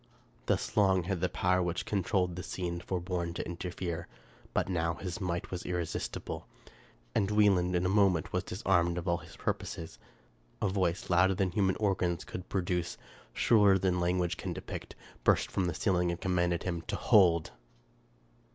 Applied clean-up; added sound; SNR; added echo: none; none; none; none.